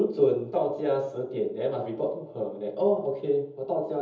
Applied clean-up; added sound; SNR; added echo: none; none; none; reverberation time 0.7 s.